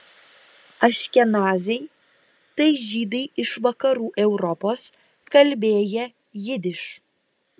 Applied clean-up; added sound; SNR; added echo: none; none; none; none.